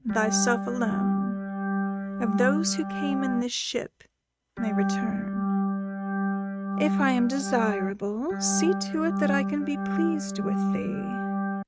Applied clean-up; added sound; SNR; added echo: neural mask model RNNoise.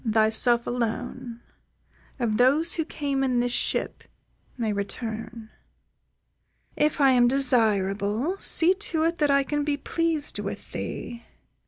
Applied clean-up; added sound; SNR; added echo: none; none; none; none.